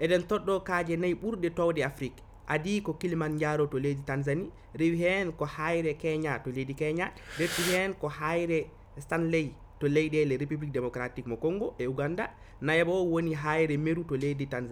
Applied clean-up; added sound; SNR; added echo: none; Breathing; 7 dB; none.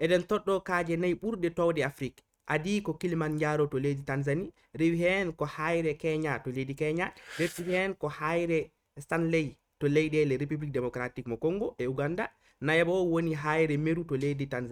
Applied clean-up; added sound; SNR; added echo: neural mask model RNNoise.